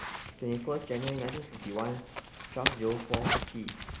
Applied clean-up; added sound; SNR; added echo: none; Zipper (clothing); -1 dB; none.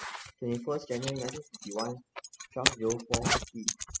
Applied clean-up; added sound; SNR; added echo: classical method spectral subtraction.